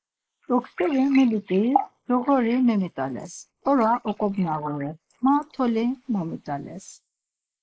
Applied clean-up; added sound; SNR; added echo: neural mask model Resemble Enhance denoiser.